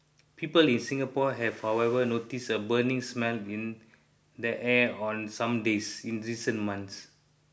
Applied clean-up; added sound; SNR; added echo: none; none; none; none.